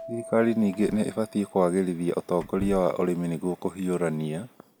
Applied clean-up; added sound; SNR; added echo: none; Door / Car + Keyboard (musical); 19 dB; none.